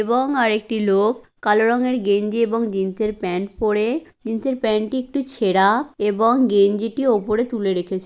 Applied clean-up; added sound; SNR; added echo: none; none; none; none.